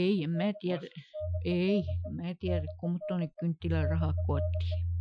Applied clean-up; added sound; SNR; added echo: classical method Wiener filter.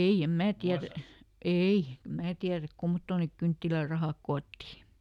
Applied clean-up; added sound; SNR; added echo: none; none; none; none.